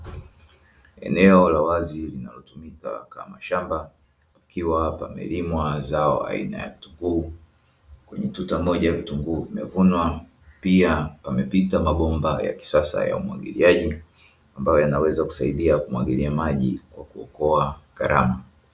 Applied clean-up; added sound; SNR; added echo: none; none; none; none.